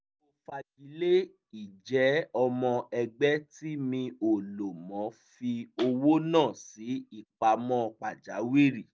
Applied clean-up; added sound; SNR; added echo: none; none; none; none.